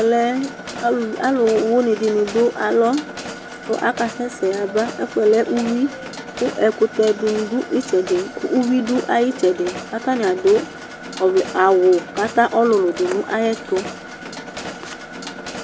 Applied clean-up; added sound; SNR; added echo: none; Mechanisms; 13 dB; none.